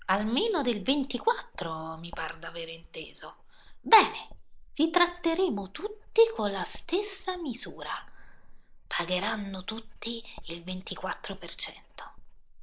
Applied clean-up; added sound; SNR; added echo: neural mask model Resemble Enhance denoiser.